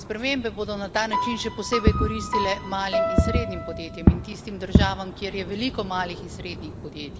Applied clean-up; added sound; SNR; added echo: none; Fireworks + Piano; -4 dB; none.